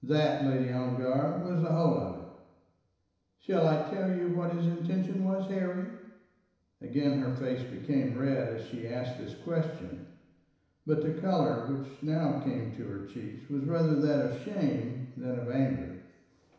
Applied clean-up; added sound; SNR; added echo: none; none; none; reverberation time 1.0 s.